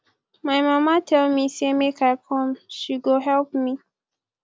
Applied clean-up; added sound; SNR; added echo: none; none; none; none.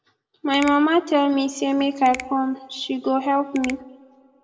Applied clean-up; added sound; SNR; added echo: none; Finger snapping; 19 dB; reverberation time 1.0 s.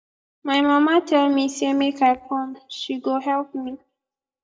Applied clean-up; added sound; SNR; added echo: neural mask model DeepFilterNet 3.